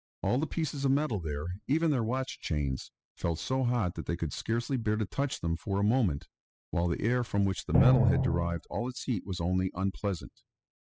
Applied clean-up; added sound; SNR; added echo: classical method spectral subtraction.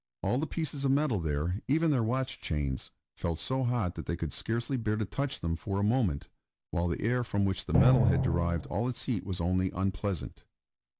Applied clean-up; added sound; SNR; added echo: none; Drum; -3 dB; none.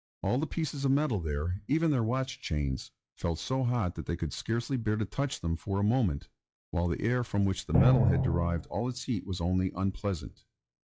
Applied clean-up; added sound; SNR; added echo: classical method log-MMSE.